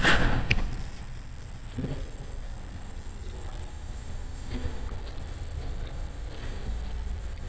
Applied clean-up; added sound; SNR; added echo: neural mask model DeepFilterNet 3.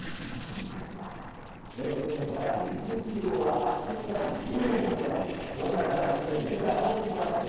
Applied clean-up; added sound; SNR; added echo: neural separator model SepFormer DNS4.